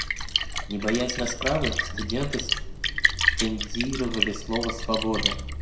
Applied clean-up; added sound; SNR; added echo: none; Splash, splatter; -2 dB; reverberation time 0.6 s.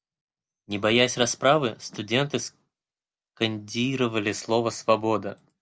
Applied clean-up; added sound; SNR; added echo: none; none; none; none.